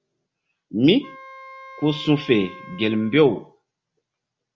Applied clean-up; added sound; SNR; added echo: none; Wind instrument, woodwind instrument; 19 dB; none.